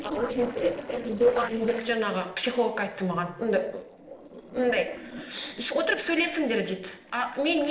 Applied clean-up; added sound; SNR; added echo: neural separator model SepFormer DNS4.